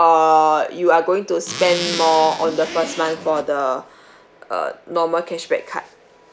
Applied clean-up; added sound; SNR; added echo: none; Zipper (clothing); 9 dB; none.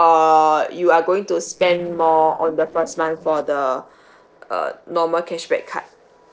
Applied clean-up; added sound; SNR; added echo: neural separator model SepFormer DNS4.